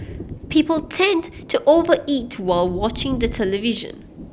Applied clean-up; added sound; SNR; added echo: none; Thunder; 13 dB; none.